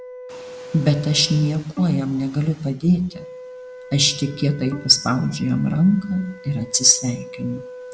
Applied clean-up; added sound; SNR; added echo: none; Wind instrument, woodwind instrument + Bowed string instrument; 17 dB; none.